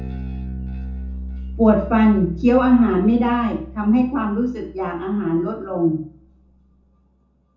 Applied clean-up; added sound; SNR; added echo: none; Bass guitar; 13 dB; reverberation time 0.5 s.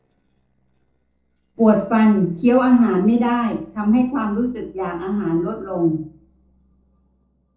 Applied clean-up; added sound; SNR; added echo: neural separator model SepFormer DNS4.